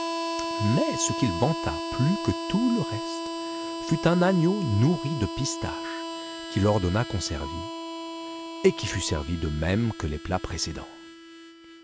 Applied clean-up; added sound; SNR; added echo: none; Harmonica; 7 dB; none.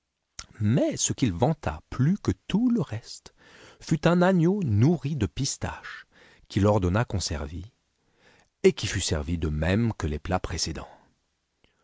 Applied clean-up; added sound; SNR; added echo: none; none; none; none.